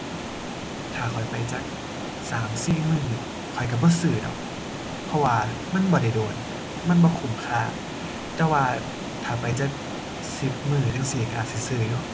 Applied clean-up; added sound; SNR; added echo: none; Water; 7 dB; none.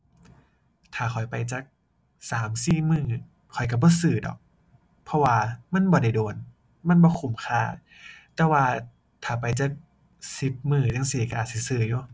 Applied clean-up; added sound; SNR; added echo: none; none; none; none.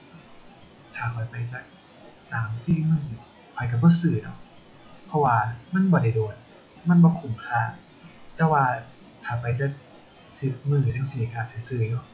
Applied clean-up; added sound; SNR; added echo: classical method log-MMSE.